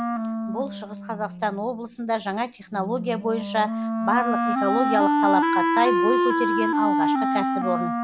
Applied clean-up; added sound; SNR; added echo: none; Wind instrument, woodwind instrument; -3 dB; none.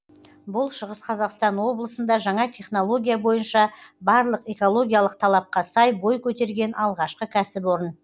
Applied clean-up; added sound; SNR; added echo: none; none; none; none.